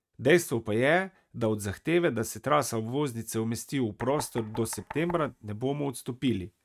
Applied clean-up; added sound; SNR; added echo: neural mask model RNNoise.